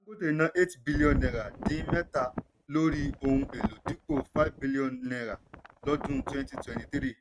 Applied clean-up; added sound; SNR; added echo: neural mask model RNNoise.